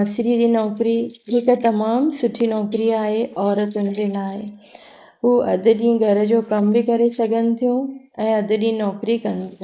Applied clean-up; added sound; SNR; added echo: neural mask model Resemble Enhance denoiser.